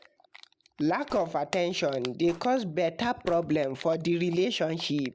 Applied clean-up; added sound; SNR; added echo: none; Typing + Gunshot, gunfire; 19 dB; none.